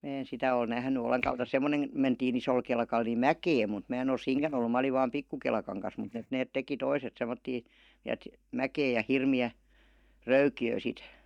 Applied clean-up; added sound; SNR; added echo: neural mask model DeepFilterNet 3.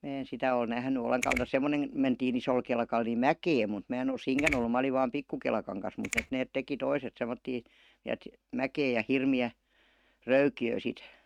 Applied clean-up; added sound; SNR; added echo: neural mask model RNNoise.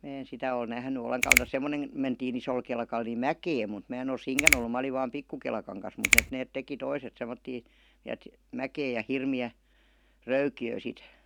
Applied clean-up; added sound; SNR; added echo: none; Finger snapping; -3 dB; none.